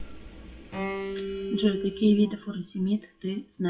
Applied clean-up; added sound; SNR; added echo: classical method WPE with log-MMSE.